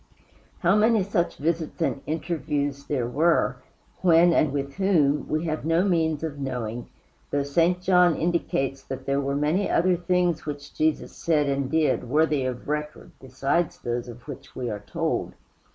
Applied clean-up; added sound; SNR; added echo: none; none; none; none.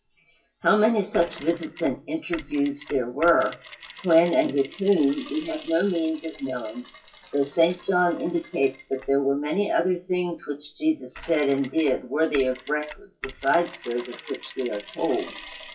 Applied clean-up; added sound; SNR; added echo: classical method WPE with log-MMSE.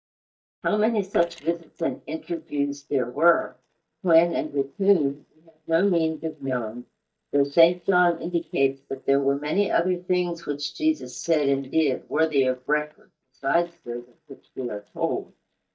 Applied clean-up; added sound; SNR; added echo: neural mask model DeepFilterNet 3.